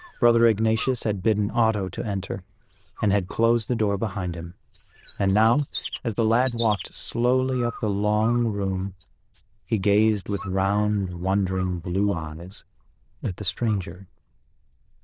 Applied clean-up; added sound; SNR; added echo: neural diffusion model UNIVERSE++.